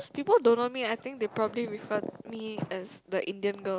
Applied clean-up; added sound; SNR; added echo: none; none; none; none.